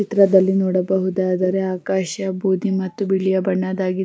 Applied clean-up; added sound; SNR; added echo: none; none; none; none.